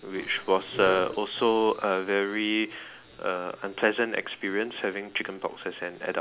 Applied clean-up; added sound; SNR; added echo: none; none; none; none.